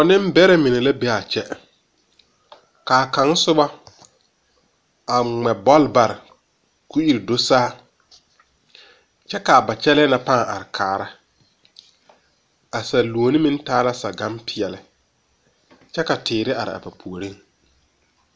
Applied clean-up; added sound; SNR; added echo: none; none; none; none.